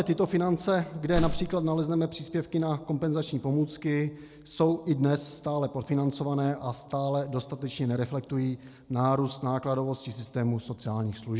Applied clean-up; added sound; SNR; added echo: none; Slam; 4 dB; none.